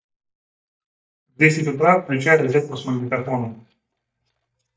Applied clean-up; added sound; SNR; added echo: neural mask model DeepFilterNet 3.